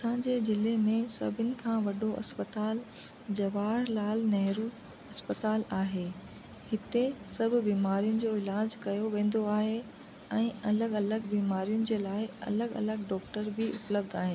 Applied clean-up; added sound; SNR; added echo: none; none; none; none.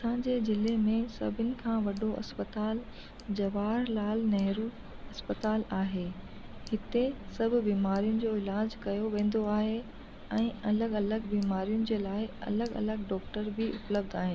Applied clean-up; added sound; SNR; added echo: none; Tick; 15 dB; none.